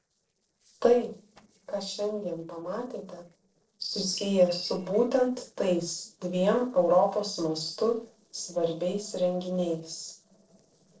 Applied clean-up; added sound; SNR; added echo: neural separator model SepFormer DNS4.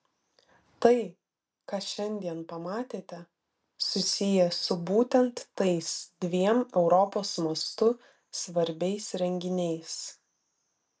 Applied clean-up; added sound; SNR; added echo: none; none; none; none.